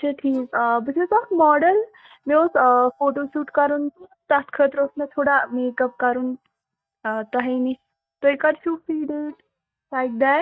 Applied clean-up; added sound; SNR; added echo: neural mask model DeepFilterNet 3.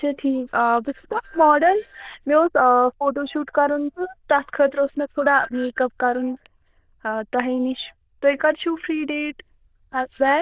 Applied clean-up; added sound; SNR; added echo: neural diffusion model UNIVERSE++.